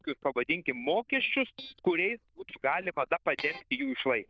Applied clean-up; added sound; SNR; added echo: neural diffusion model UNIVERSE++.